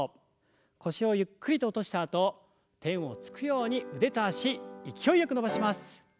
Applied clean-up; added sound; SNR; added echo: none; none; none; none.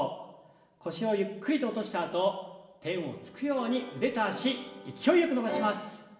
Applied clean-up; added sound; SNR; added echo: none; none; none; reverberation time 1.2 s.